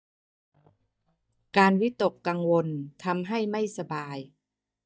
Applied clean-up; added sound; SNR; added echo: neural mask model DeepFilterNet 3.